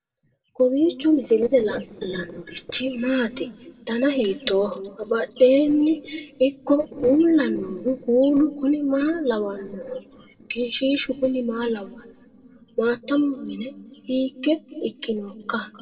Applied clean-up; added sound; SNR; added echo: neural separator model SepFormer DNS4.